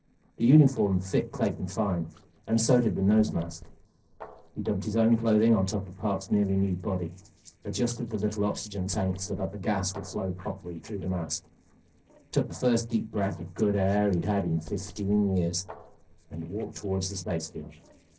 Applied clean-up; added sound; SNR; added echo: neural separator model SepFormer DNS4.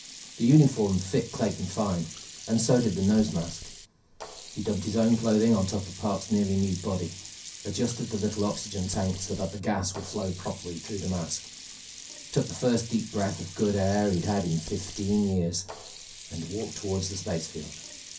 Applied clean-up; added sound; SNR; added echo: none; Sink (filling or washing); 15 dB; reverberation time 0.3 s.